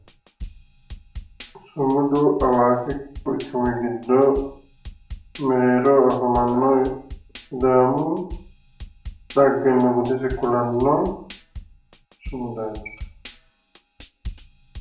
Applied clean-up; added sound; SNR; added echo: none; Drum / Drum kit; 17 dB; reverberation time 0.5 s.